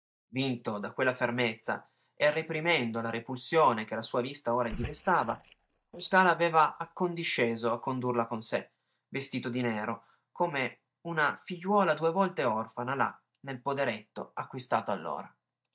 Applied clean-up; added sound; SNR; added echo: neural mask model DeepFilterNet 3.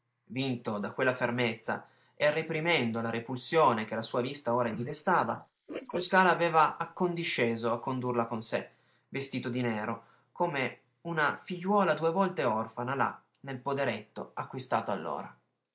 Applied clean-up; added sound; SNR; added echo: neural mask model Resemble Enhance denoiser.